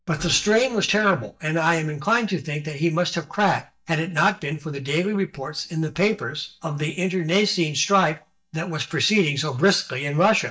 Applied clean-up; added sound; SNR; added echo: neural mask model DeepFilterNet 3.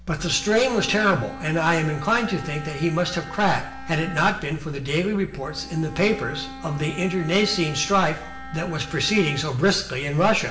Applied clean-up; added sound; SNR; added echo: none; Bowed string instrument; 16 dB; reverberation time 1.0 s.